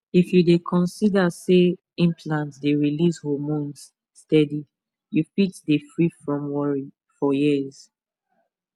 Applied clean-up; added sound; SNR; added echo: none; none; none; none.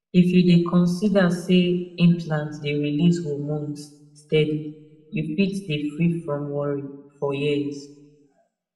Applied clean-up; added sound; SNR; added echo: none; none; none; reverberation time 0.6 s.